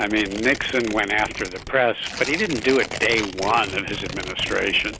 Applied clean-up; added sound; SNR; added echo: none; Tearing; 10 dB; none.